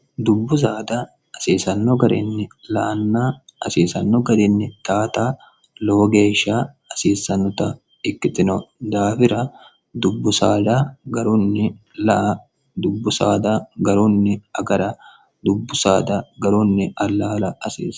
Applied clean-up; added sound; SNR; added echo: none; none; none; none.